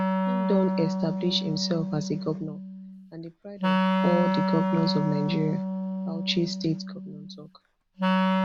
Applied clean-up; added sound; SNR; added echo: none; Wind instrument, woodwind instrument; -3 dB; none.